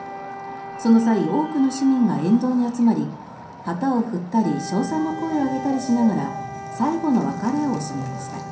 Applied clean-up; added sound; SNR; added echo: none; Wind instrument, woodwind instrument; 14 dB; reverberation time 0.6 s.